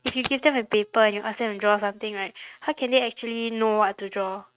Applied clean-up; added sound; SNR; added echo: neural mask model RNNoise.